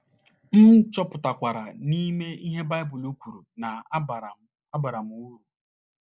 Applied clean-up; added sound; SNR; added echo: none; none; none; none.